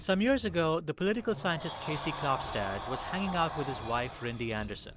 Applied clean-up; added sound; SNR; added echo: none; Sliding door; 8 dB; none.